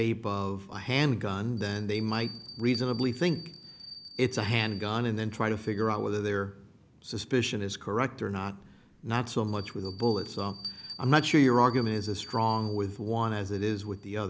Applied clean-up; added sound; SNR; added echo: none; Bell; 18 dB; none.